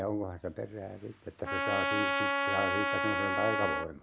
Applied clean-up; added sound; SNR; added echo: none; Trumpet; -3 dB; none.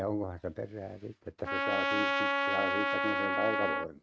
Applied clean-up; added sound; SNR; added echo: neural mask model RNNoise.